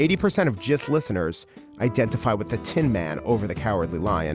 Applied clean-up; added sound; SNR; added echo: none; none; none; none.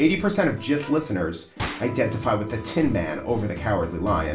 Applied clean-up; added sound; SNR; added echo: none; Gunshot, gunfire; 15 dB; reverberation time 0.3 s.